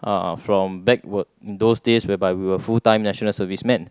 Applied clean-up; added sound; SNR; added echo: none; none; none; none.